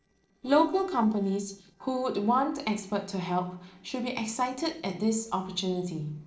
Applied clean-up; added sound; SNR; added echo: neural separator model SepFormer DNS4.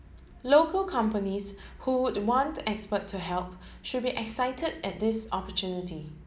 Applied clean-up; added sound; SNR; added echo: none; none; none; none.